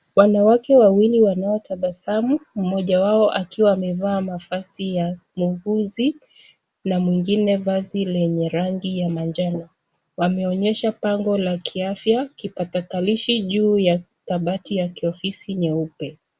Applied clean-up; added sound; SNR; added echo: none; none; none; none.